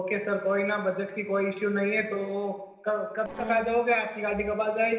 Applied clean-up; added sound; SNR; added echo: neural separator model SepFormer DNS4.